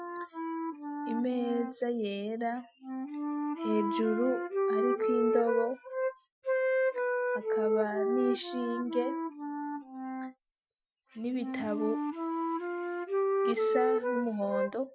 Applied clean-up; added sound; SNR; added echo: classical method Wiener filter.